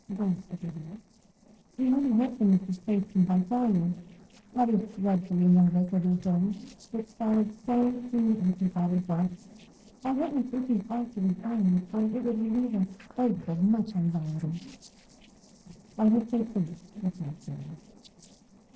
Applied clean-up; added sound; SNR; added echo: neural separator model SepFormer DNS4.